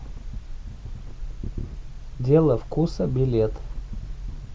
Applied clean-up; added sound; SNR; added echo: none; none; none; none.